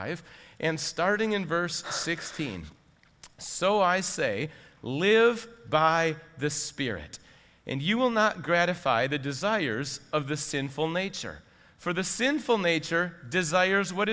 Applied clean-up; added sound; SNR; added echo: none; Breathing; 14 dB; none.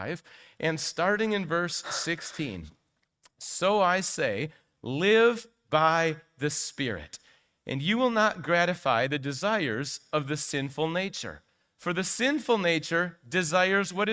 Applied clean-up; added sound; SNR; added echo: neural mask model RNNoise.